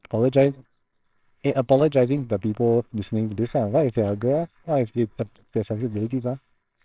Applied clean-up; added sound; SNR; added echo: neural separator model SepFormer WHAMR!.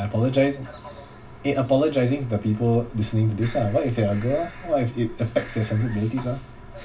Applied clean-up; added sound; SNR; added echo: none; Bird vocalization, bird call, bird song; 19 dB; reverberation time 0.4 s.